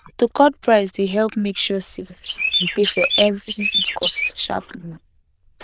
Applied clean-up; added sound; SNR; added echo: neural diffusion model UNIVERSE++.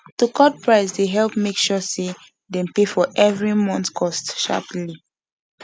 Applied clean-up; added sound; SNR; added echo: none; none; none; none.